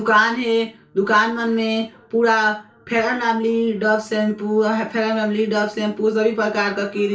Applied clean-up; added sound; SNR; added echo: none; none; none; reverberation time 0.3 s.